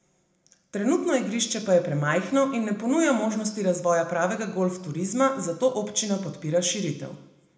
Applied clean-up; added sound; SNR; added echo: none; none; none; reverberation time 0.7 s.